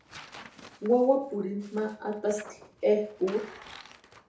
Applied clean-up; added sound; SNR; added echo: none; Tearing; 20 dB; reverberation time 0.6 s.